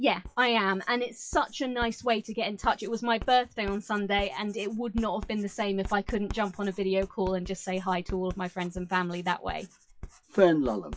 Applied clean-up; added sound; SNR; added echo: classical method WPE with log-MMSE.